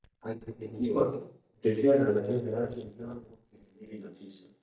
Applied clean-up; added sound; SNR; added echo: neural mask model DeepFilterNet 3.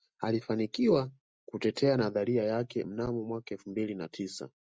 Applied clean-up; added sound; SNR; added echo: none; none; none; none.